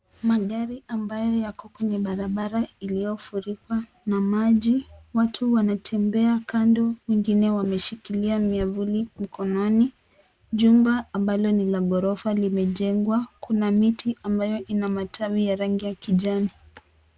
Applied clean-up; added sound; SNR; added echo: none; none; none; none.